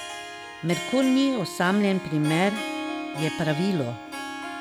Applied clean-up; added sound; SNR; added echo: none; Harp; 8 dB; none.